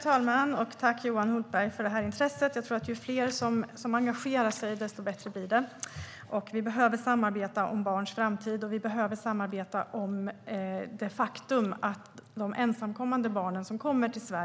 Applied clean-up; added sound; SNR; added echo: none; none; none; none.